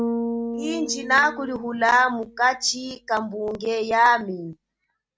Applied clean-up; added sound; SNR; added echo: none; Bass guitar; 10 dB; none.